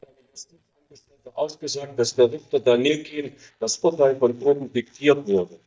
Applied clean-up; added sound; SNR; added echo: neural mask model DeepFilterNet 3.